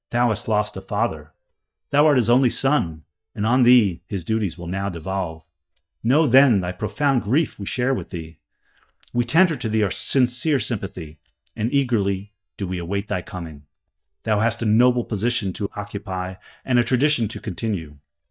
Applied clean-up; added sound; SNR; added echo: neural mask model DeepFilterNet 3.